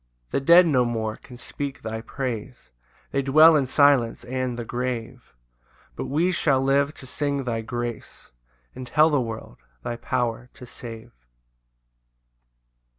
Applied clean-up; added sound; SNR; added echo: none; none; none; none.